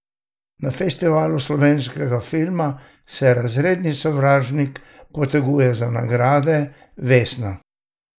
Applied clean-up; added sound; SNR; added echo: neural mask model Resemble Enhance denoiser.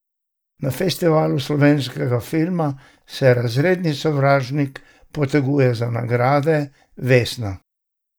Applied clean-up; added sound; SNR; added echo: neural mask model DeepFilterNet 3.